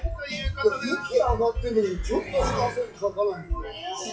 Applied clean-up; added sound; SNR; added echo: classical method WPE with log-MMSE.